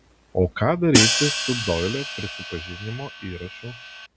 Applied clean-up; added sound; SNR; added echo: none; Hi-hat; 0 dB; none.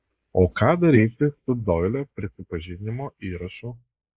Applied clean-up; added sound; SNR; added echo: neural mask model Resemble Enhance denoiser.